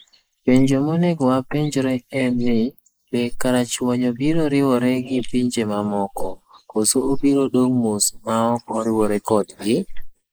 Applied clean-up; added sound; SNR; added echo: neural mask model Resemble Enhance denoiser.